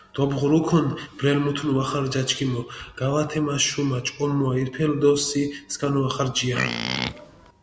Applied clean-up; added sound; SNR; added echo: none; Livestock, farm animals, working animals; 5 dB; none.